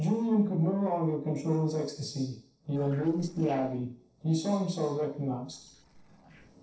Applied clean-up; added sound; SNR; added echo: neural separator model SepFormer DNS4.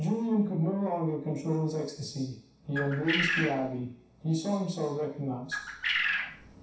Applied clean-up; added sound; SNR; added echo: none; Bird; 1 dB; reverberation time 0.7 s.